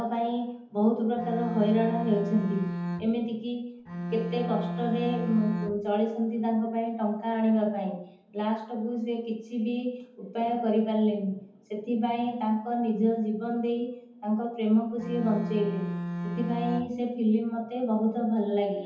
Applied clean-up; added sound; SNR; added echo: none; Bowed string instrument; 5 dB; reverberation time 0.6 s.